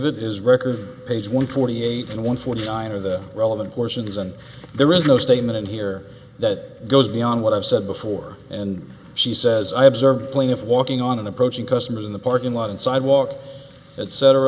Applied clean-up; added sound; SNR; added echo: none; none; none; none.